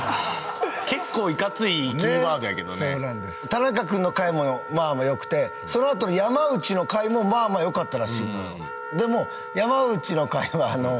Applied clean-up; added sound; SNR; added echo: none; Wind instrument, woodwind instrument; 12 dB; none.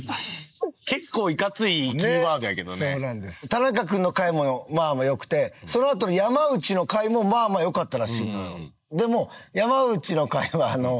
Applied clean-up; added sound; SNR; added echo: neural mask model Resemble Enhance denoiser.